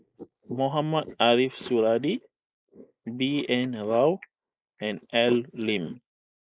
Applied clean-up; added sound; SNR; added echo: neural mask model Resemble Enhance denoiser.